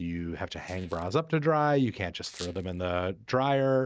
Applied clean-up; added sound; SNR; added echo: neural mask model RNNoise.